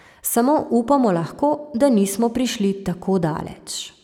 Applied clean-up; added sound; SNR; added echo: none; none; none; none.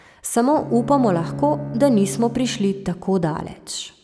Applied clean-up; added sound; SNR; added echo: none; Bowed string instrument; 12 dB; none.